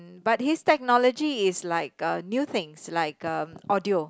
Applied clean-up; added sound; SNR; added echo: none; none; none; none.